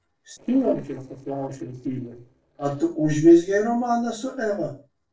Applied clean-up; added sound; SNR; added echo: neural separator model SepFormer DNS4.